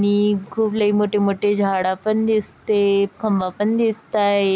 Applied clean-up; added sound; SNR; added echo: none; none; none; none.